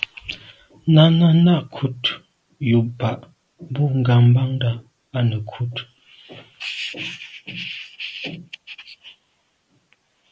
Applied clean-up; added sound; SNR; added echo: none; none; none; none.